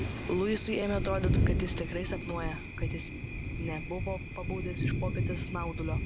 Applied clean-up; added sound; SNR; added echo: none; Thunder; -3 dB; none.